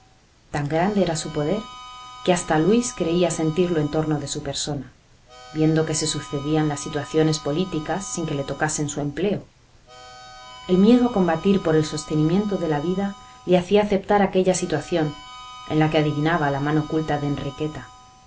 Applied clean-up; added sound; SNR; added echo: none; Harmonica; 20 dB; none.